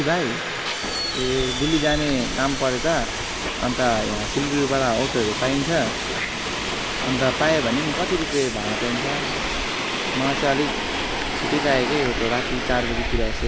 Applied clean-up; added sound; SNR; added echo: none; Subway, metro, underground; 1 dB; none.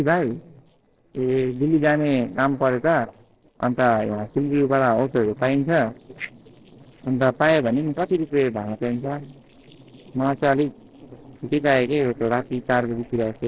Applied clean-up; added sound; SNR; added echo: neural separator model SepFormer DNS4.